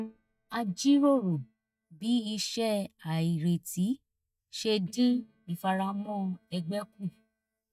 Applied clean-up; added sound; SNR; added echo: neural mask model DeepFilterNet 3.